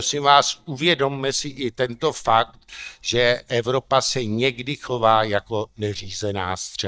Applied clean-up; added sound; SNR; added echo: neural mask model DeepFilterNet 3.